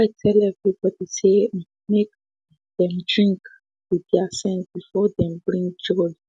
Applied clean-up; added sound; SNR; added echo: none; none; none; none.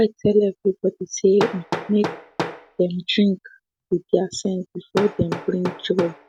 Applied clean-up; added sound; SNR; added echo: none; Hammer; 11 dB; none.